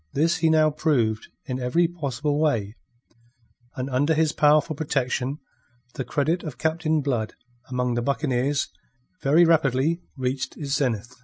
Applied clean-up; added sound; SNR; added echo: none; none; none; none.